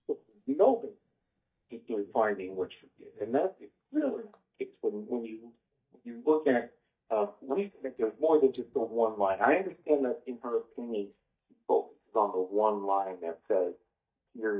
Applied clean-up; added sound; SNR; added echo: neural mask model DeepFilterNet 3.